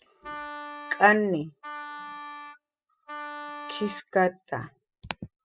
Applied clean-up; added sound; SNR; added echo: classical method spectral subtraction.